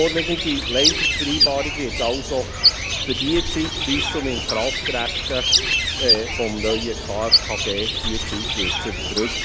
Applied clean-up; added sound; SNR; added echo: none; Bird; -3 dB; none.